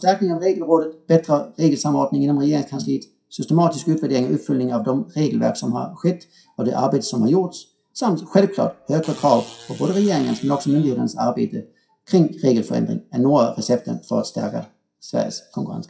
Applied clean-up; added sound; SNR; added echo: classical method WPE with log-MMSE.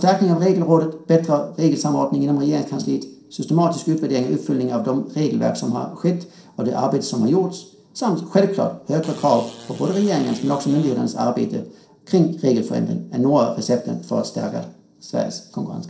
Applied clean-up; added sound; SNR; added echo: neural separator model SepFormer DNS4.